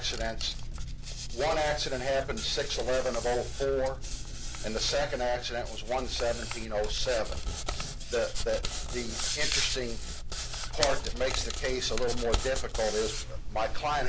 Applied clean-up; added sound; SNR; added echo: none; Hands; 1 dB; none.